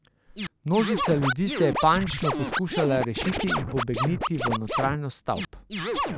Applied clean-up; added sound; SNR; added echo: none; Scratching (performance technique); 3 dB; none.